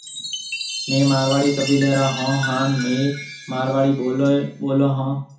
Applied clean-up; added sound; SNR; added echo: none; Chime; 11 dB; reverberation time 0.7 s.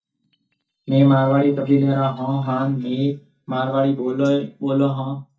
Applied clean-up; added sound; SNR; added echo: neural mask model DeepFilterNet 3.